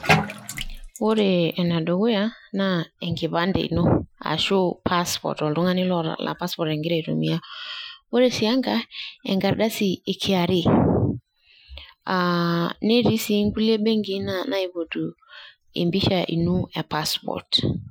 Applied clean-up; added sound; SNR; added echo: classical method Wiener filter.